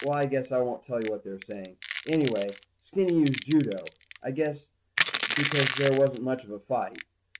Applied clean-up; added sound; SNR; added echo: none; Crushing; 5 dB; none.